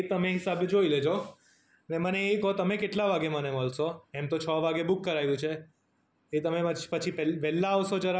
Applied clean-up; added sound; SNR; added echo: none; none; none; none.